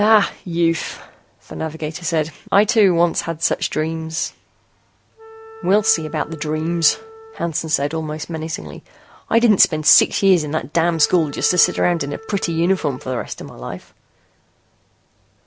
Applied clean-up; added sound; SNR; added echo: none; Wind instrument, woodwind instrument; 19 dB; none.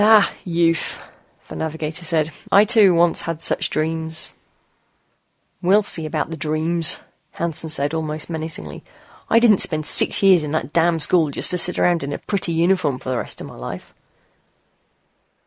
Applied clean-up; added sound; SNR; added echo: neural mask model Resemble Enhance denoiser.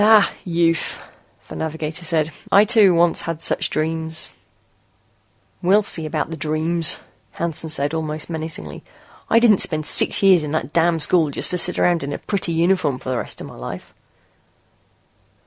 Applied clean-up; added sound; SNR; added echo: none; none; none; none.